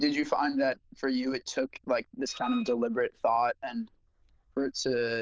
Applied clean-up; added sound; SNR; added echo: neural diffusion model UNIVERSE++.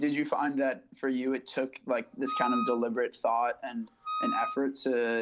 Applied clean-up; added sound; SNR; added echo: none; Wind instrument, woodwind instrument; 5 dB; none.